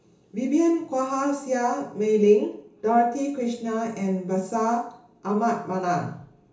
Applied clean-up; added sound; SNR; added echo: none; none; none; reverberation time 0.8 s.